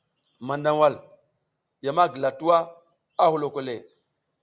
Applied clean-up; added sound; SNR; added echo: none; none; none; none.